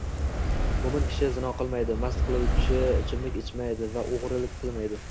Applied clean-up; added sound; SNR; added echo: none; Fire; -2 dB; none.